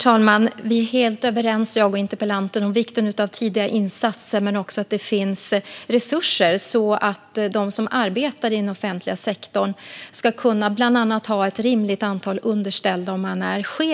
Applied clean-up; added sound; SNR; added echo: none; none; none; none.